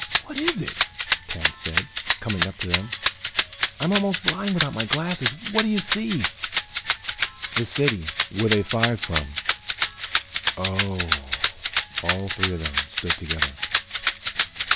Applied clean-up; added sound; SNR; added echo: none; Rattle (instrument); -2 dB; none.